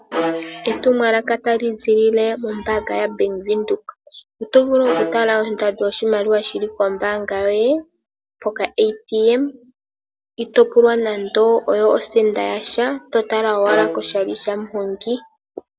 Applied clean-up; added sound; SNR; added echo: none; Bowed string instrument; 8 dB; none.